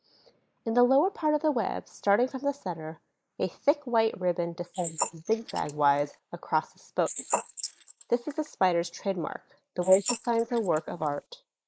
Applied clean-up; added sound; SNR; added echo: neural mask model Resemble Enhance denoiser.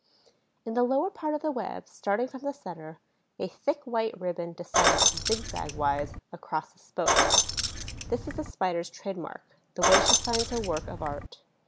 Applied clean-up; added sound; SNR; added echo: none; Keys jangling; -5 dB; none.